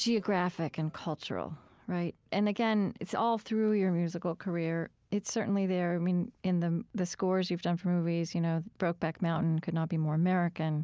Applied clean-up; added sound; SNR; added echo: none; none; none; none.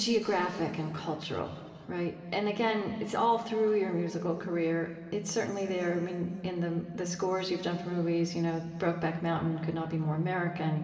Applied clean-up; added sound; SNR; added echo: none; none; none; reverberation time 2.4 s.